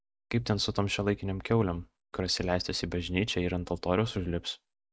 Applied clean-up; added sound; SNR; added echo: none; none; none; none.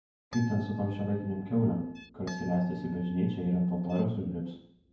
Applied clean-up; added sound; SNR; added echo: none; Harp; 17 dB; reverberation time 0.9 s.